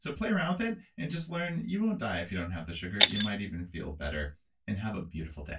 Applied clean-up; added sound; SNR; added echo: none; Shatter; -1 dB; reverberation time 0.1 s.